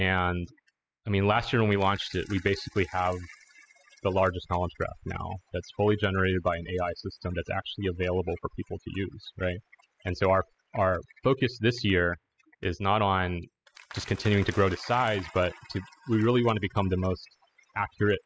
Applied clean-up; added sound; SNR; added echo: classical method spectral subtraction.